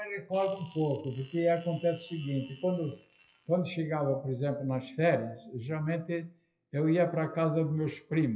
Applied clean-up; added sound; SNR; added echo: classical method WPE with log-MMSE.